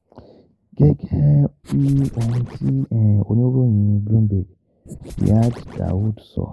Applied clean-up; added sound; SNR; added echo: neural mask model Resemble Enhance denoiser.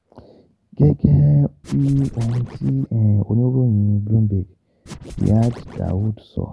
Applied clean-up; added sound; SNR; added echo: none; Scratching (performance technique); 16 dB; none.